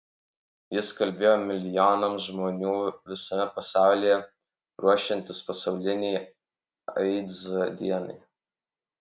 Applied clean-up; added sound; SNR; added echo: none; none; none; none.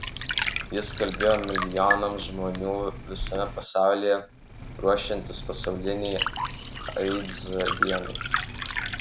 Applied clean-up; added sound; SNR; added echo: none; Liquid; 4 dB; none.